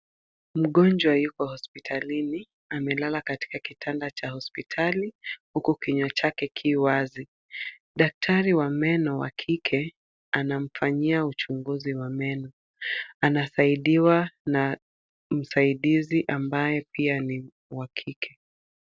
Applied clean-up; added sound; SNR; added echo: none; none; none; none.